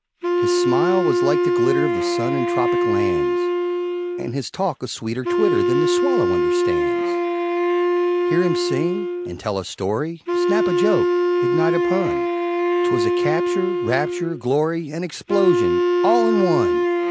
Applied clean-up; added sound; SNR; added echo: none; Wind instrument, woodwind instrument; -5 dB; none.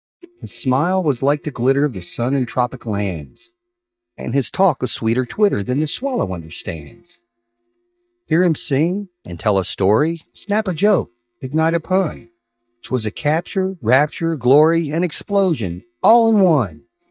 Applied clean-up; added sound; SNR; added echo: neural mask model DeepFilterNet 3.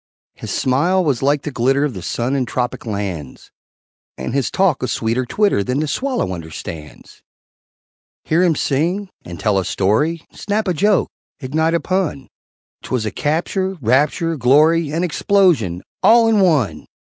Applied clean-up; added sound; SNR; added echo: none; none; none; none.